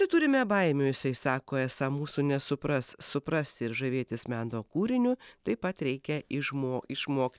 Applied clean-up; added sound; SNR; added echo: none; none; none; none.